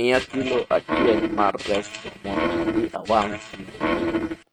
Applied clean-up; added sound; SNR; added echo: neural mask model RNNoise.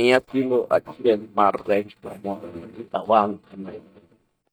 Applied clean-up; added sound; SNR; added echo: neural mask model DeepFilterNet 3.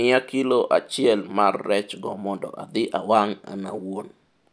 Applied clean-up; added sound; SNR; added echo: none; none; none; none.